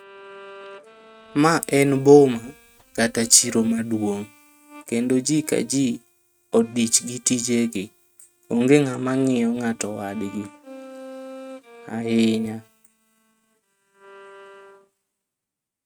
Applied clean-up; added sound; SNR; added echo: neural mask model RNNoise.